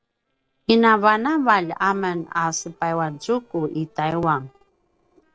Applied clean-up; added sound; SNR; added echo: neural separator model SepFormer DNS4.